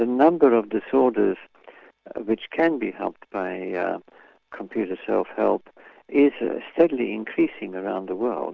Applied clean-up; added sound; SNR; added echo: none; none; none; none.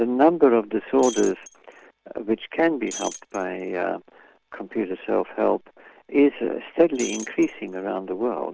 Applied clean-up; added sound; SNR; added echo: none; Shatter; 15 dB; none.